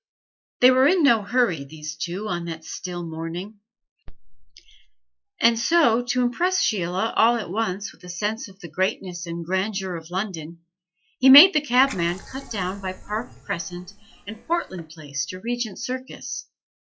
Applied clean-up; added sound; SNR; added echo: classical method log-MMSE.